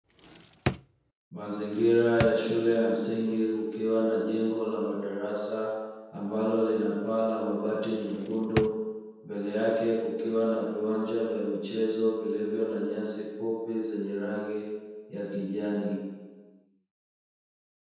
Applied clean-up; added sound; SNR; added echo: none; Drawer open or close; 7 dB; reverberation time 1.2 s.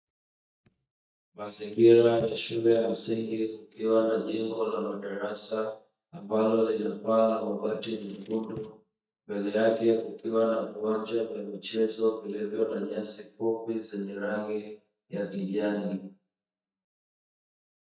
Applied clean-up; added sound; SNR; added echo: neural mask model DeepFilterNet 3.